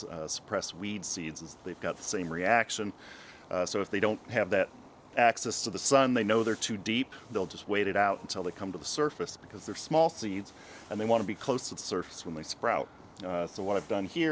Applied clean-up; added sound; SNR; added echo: none; none; none; none.